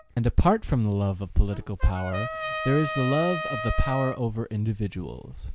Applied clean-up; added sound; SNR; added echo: none; Trumpet; 10 dB; none.